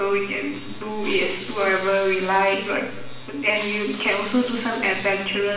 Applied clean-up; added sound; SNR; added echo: none; Hiss; 17 dB; reverberation time 0.8 s.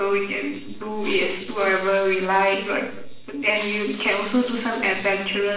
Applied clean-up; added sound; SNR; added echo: neural separator model SepFormer DNS4.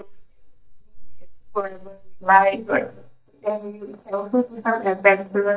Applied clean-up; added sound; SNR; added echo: neural mask model DeepFilterNet 3.